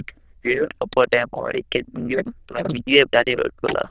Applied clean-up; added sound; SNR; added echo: neural diffusion model UNIVERSE++.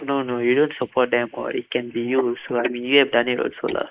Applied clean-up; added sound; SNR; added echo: neural mask model Resemble Enhance denoiser.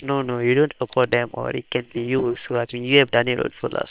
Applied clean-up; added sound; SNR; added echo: neural separator model SepFormer WHAM!.